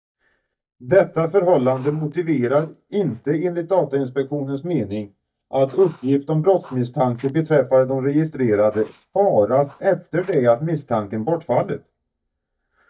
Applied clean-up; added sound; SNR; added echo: neural mask model DeepFilterNet 3.